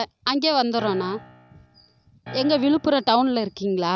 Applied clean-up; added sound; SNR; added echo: none; Piano; 18 dB; none.